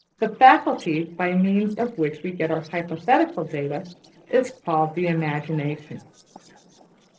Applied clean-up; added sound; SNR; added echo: neural separator model SepFormer DNS4.